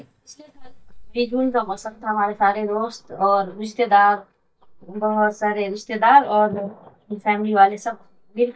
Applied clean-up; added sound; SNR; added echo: neural mask model DeepFilterNet 3.